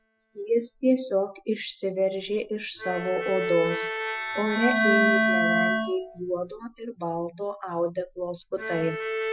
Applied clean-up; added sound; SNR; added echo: classical method Wiener filter.